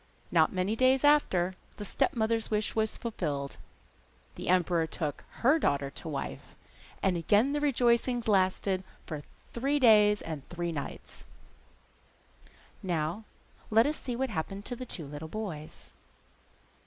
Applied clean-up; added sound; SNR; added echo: none; none; none; none.